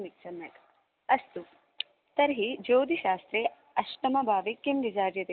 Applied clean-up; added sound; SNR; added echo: none; none; none; none.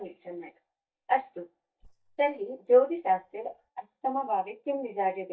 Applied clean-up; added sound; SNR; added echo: neural mask model DeepFilterNet 3.